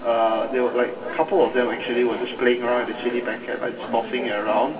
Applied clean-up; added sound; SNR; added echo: none; Subway, metro, underground; 14 dB; reverberation time 3.0 s.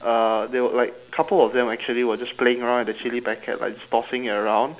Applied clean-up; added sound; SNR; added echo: none; none; none; none.